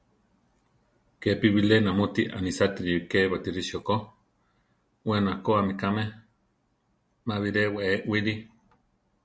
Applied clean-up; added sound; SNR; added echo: none; none; none; none.